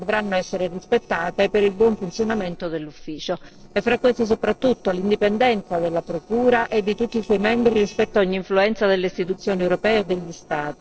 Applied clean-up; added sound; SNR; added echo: neural separator model SepFormer DNS4.